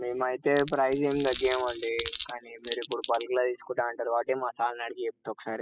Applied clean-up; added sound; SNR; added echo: classical method spectral subtraction.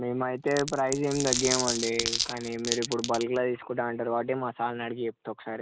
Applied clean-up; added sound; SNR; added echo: none; Glass; 3 dB; none.